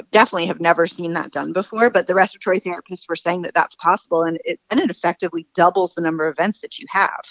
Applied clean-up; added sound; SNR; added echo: none; none; none; none.